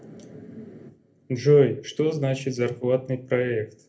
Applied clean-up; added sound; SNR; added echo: none; none; none; reverberation time 0.3 s.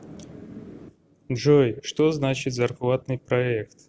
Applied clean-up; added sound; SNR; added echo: none; none; none; none.